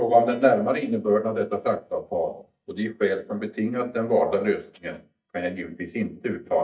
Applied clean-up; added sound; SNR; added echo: neural mask model DeepFilterNet 3.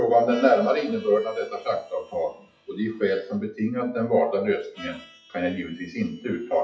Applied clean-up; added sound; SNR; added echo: classical method WPE with log-MMSE.